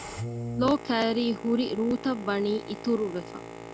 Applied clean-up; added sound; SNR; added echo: none; Boat, Water vehicle; 10 dB; none.